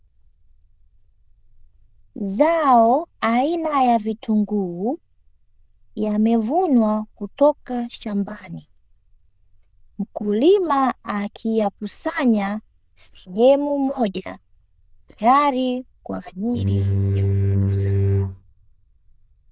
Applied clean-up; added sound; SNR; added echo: neural diffusion model UNIVERSE++.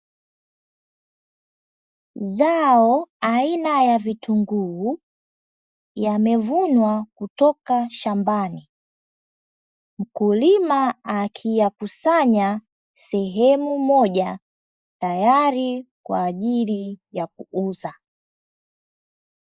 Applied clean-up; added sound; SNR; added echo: neural mask model Resemble Enhance denoiser.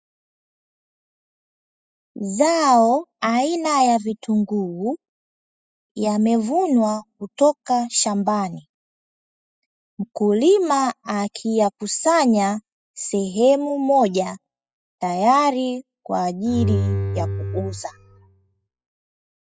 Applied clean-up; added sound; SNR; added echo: classical method spectral subtraction.